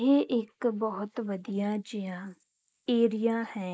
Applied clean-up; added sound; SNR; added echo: neural mask model Resemble Enhance denoiser.